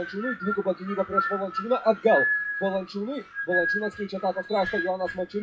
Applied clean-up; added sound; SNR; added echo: classical method WPE with log-MMSE.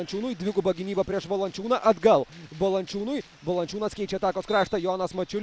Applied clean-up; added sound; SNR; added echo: none; none; none; none.